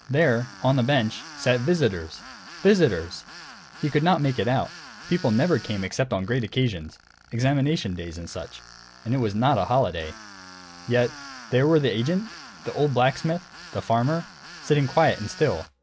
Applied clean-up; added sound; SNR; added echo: none; Tools; 19 dB; none.